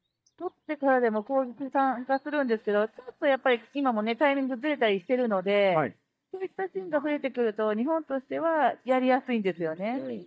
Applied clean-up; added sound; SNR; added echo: neural mask model DeepFilterNet 3.